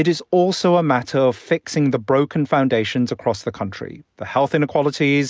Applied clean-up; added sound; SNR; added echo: none; none; none; none.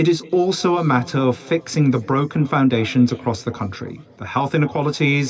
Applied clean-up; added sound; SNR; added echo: none; none; none; reverberation time 2.7 s.